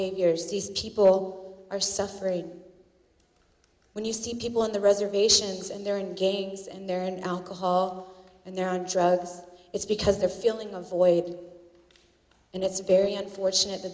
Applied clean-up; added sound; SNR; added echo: none; none; none; none.